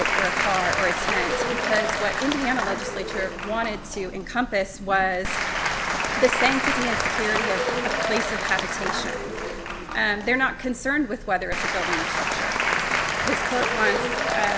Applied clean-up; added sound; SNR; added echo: none; Applause / Crowd; -1 dB; none.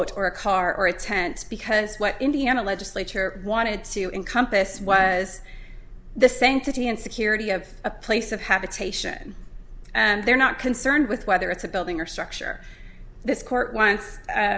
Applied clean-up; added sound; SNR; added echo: none; none; none; none.